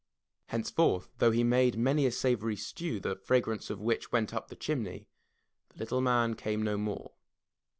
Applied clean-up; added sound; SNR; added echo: none; none; none; none.